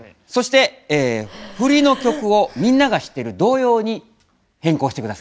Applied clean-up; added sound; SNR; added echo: none; Breathing; 16 dB; none.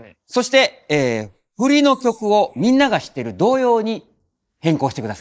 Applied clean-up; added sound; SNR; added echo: neural mask model Resemble Enhance denoiser.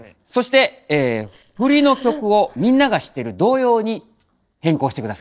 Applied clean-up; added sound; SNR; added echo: neural separator model SepFormer DNS4.